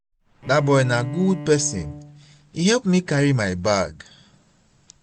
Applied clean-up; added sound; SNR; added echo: none; Bowed string instrument; 13 dB; none.